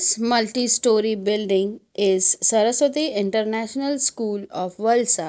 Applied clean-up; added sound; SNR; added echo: none; none; none; none.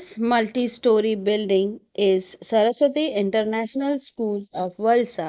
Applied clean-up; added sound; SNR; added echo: neural mask model Resemble Enhance denoiser.